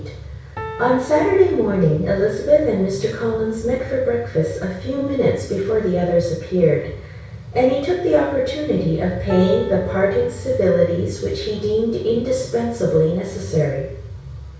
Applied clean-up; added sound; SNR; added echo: none; Piano; 15 dB; reverberation time 0.6 s.